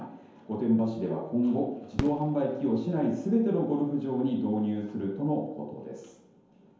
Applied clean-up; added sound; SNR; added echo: none; Fireworks; 11 dB; reverberation time 0.9 s.